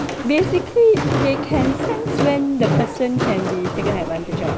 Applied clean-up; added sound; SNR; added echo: none; Walk, footsteps; 2 dB; none.